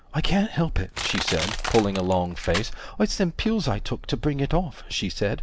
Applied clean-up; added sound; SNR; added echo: none; Crushing; 11 dB; none.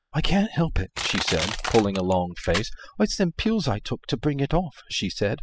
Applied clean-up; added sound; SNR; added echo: classical method spectral subtraction.